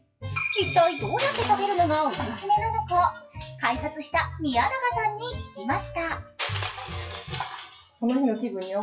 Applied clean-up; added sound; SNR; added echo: classical method WPE with log-MMSE.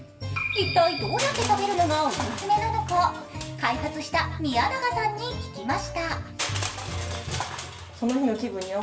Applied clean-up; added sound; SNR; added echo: none; Crushing; 11 dB; reverberation time 0.8 s.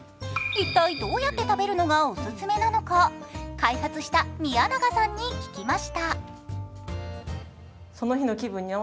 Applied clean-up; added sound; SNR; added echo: none; none; none; none.